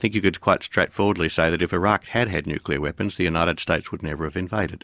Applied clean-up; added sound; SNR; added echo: none; none; none; none.